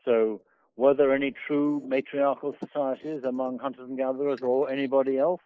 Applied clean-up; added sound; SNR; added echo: neural mask model Resemble Enhance denoiser.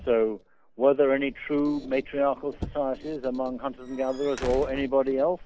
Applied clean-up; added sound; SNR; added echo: none; Squeak + Squeak / Slam / Wood; 15 dB; none.